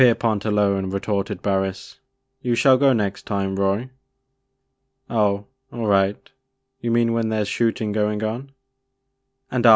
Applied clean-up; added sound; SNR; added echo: none; none; none; none.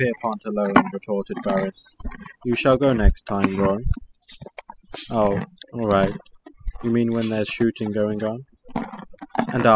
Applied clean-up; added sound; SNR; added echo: classical method spectral subtraction.